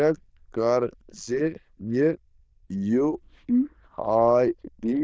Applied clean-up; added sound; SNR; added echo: neural diffusion model UNIVERSE++.